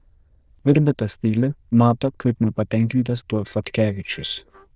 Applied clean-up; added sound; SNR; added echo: neural diffusion model UNIVERSE++.